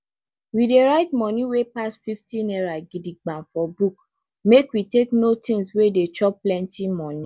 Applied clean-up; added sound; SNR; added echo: none; none; none; none.